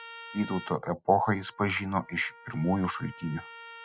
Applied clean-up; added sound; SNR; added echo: none; Trumpet; 18 dB; none.